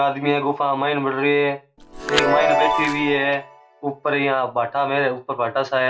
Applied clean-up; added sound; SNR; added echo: none; Chime; 3 dB; reverberation time 0.2 s.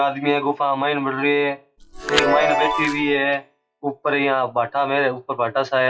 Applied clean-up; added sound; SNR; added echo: classical method WPE with log-MMSE.